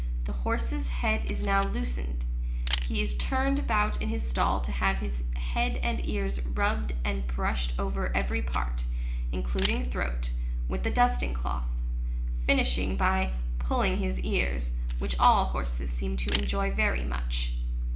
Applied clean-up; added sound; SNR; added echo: none; Camera; 15 dB; reverberation time 0.4 s.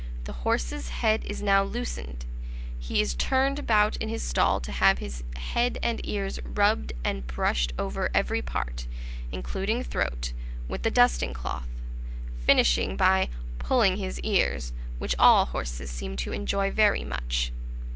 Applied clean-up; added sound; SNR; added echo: none; none; none; none.